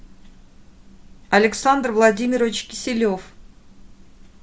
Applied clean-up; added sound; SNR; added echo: none; none; none; none.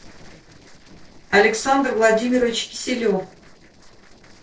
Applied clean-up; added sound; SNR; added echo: neural separator model SepFormer DNS4.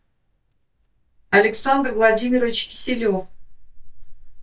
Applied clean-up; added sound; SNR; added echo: neural mask model DeepFilterNet 3.